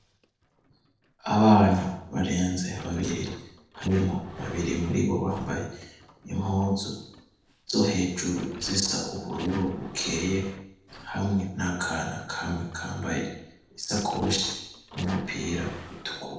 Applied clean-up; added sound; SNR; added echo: neural separator model SepFormer DNS4.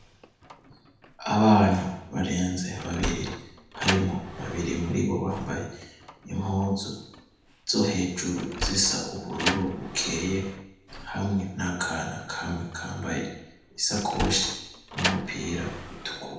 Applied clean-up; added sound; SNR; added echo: none; Sliding door; 9 dB; reverberation time 0.8 s.